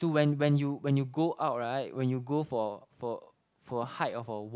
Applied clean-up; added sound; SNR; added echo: none; none; none; none.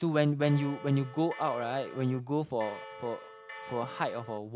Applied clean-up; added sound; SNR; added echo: none; Bell; 15 dB; none.